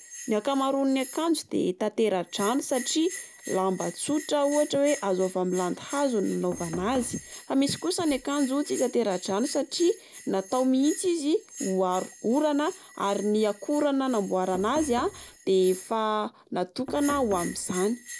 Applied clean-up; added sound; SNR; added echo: none; Knock + Bell; 12 dB; none.